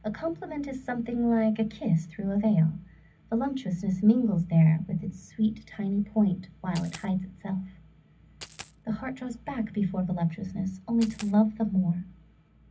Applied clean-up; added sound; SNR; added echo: none; Coin (dropping); 17 dB; reverberation time 0.4 s.